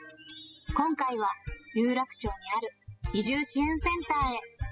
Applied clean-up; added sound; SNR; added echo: classical method spectral subtraction.